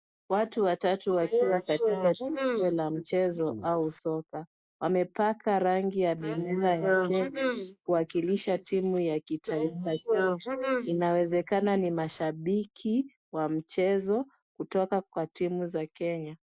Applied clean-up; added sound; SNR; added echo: neural mask model Resemble Enhance denoiser.